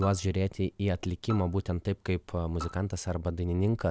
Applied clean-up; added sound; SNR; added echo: none; Bowed string instrument; 19 dB; none.